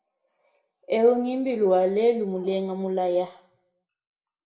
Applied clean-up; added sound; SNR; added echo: none; none; none; reverberation time 0.6 s.